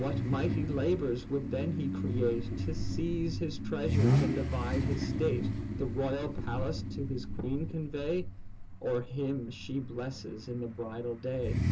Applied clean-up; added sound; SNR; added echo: none; Idling / Accelerating, revving, vroom / Car; -1 dB; reverberation time 0.2 s.